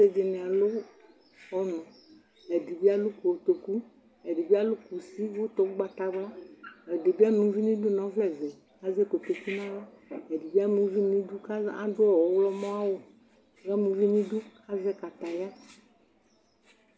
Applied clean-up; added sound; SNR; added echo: none; none; none; none.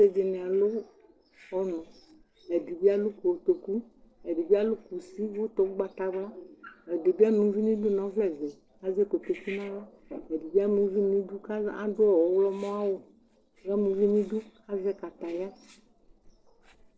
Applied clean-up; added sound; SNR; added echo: neural separator model SepFormer DNS4.